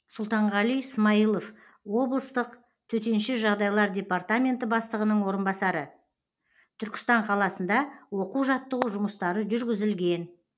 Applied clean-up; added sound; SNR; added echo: none; none; none; none.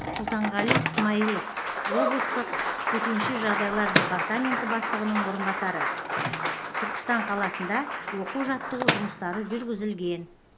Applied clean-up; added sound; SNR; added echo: none; Applause + Microwave oven; -1 dB; none.